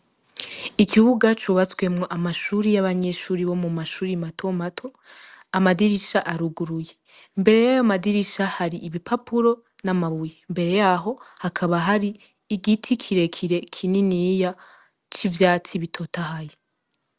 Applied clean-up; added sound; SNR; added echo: none; none; none; none.